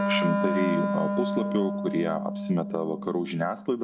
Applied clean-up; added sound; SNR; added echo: none; Wind instrument, woodwind instrument; 0 dB; none.